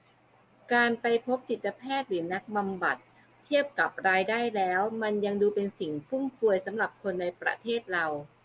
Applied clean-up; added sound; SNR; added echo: none; none; none; none.